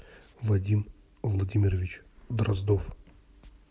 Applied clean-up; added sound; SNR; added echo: none; none; none; none.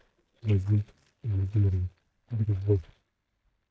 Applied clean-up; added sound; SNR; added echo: neural mask model DeepFilterNet 3.